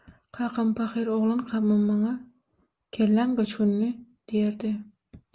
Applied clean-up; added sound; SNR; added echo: none; none; none; none.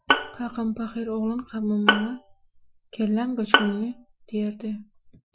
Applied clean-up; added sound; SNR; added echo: classical method Wiener filter.